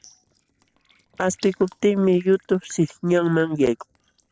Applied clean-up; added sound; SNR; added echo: neural separator model SepFormer DNS4.